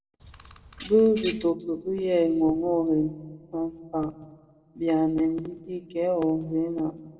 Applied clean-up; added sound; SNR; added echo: none; Bird vocalization, bird call, bird song; 16 dB; reverberation time 1.5 s.